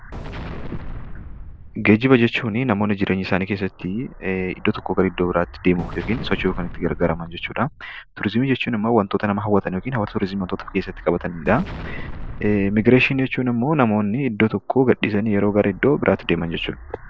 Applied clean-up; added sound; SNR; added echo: none; Explosion; 14 dB; none.